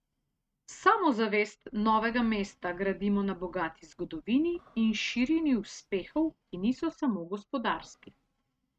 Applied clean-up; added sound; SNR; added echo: neural mask model RNNoise.